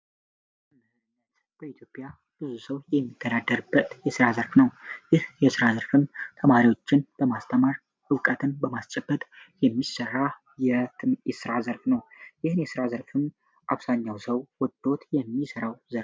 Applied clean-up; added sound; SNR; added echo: none; none; none; none.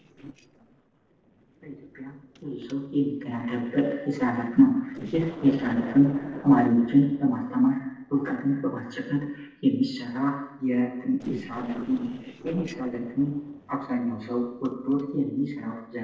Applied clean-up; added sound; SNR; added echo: neural separator model SepFormer DNS4.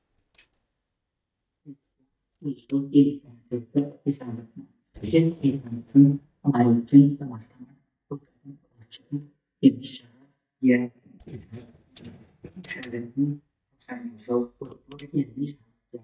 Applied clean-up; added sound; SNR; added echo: neural mask model DeepFilterNet 3.